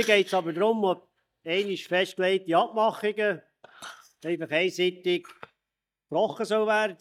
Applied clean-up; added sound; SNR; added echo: neural mask model DeepFilterNet 3.